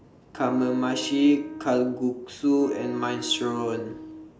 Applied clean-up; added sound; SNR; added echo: none; Wind instrument, woodwind instrument; 13 dB; none.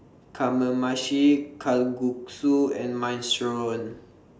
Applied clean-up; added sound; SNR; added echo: none; none; none; none.